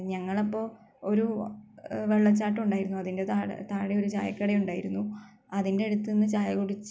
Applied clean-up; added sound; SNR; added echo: none; none; none; none.